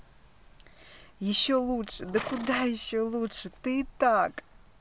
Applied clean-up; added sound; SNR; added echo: none; Livestock, farm animals, working animals; 18 dB; none.